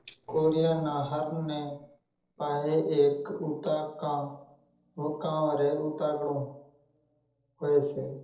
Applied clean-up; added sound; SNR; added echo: neural separator model SepFormer DNS4.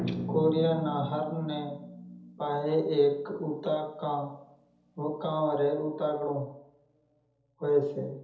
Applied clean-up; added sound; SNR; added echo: none; Drum; 11 dB; reverberation time 0.7 s.